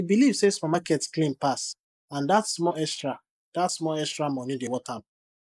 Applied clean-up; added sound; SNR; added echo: neural mask model Resemble Enhance denoiser.